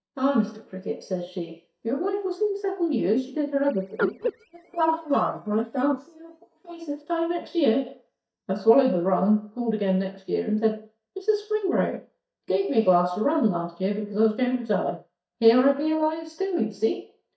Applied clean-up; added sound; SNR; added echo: neural mask model DeepFilterNet 3.